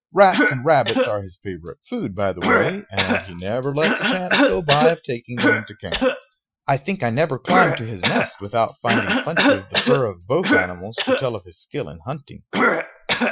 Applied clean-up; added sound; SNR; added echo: classical method Wiener filter.